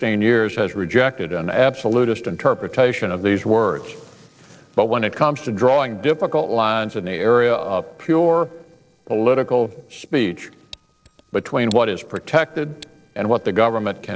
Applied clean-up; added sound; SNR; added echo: neural separator model SepFormer DNS4.